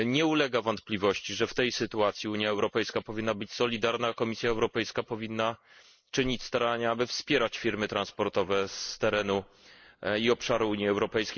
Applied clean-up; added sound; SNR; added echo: neural mask model Resemble Enhance denoiser.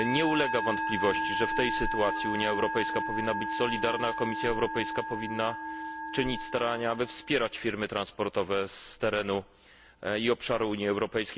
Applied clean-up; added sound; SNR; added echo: none; Musical instrument; 5 dB; none.